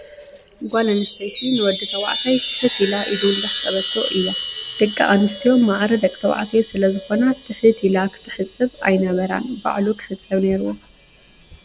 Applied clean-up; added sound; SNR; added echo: none; Chime; 11 dB; none.